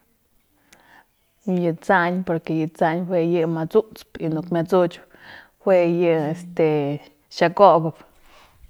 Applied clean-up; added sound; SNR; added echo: none; Telephone; 19 dB; none.